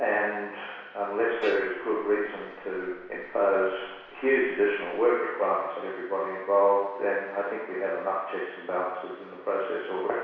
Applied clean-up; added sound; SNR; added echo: none; Gong; 17 dB; reverberation time 1.1 s.